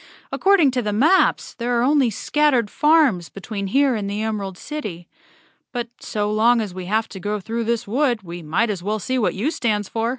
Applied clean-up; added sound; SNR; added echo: none; none; none; none.